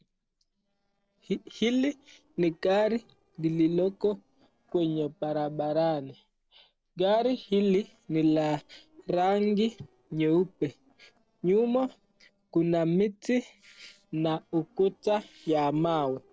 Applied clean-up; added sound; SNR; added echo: neural separator model SepFormer DNS4.